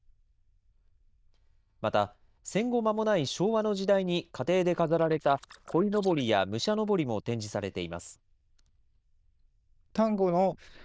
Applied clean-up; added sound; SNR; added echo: neural diffusion model UNIVERSE++.